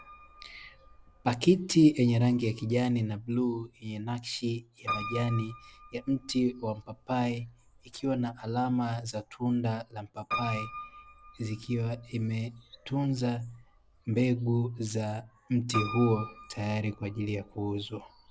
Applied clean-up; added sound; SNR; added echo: none; Piano; 14 dB; none.